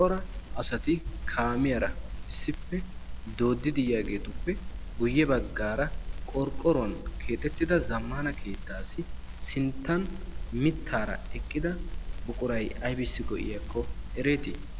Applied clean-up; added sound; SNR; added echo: none; Crackle; 4 dB; none.